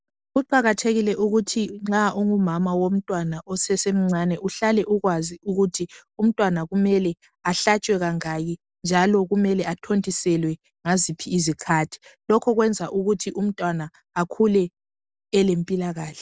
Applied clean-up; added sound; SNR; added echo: none; none; none; none.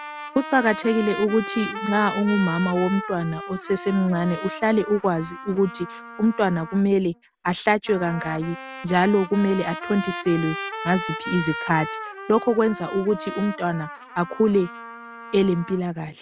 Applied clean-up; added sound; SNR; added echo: none; Trumpet; 11 dB; none.